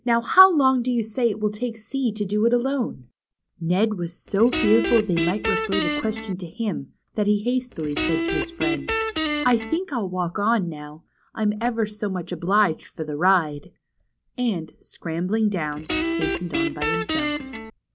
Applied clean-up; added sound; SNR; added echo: none; Guitar; 2 dB; none.